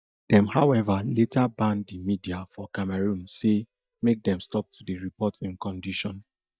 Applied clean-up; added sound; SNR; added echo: neural mask model DeepFilterNet 3.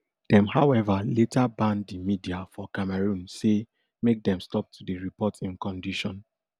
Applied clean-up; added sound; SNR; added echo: none; none; none; none.